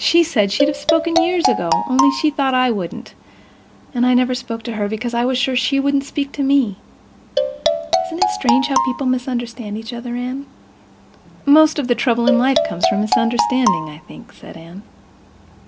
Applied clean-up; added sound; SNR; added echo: none; Marimba, xylophone; 0 dB; none.